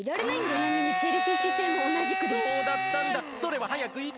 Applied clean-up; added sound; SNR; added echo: none; Domestic sounds, home sounds; -2 dB; none.